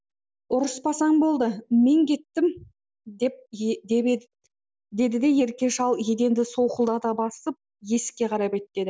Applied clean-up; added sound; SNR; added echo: none; none; none; none.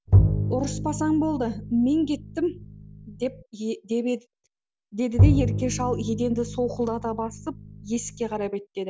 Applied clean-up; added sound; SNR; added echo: none; Bowed string instrument; -2 dB; none.